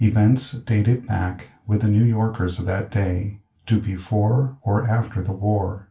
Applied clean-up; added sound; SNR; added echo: none; none; none; reverberation time 0.3 s.